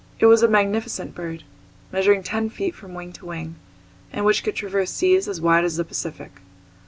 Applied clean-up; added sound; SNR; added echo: none; none; none; none.